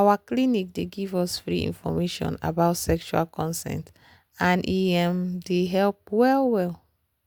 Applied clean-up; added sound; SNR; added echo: none; none; none; none.